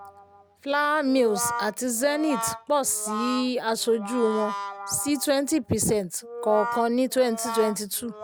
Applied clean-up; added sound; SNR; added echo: none; Brass instrument; 10 dB; none.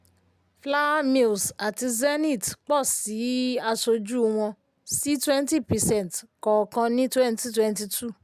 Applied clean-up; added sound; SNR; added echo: none; none; none; none.